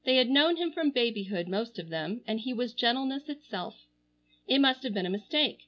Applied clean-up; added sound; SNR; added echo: none; none; none; none.